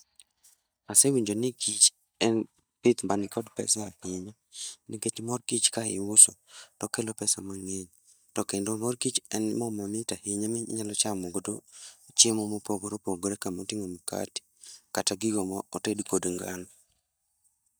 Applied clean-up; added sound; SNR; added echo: neural mask model DeepFilterNet 3.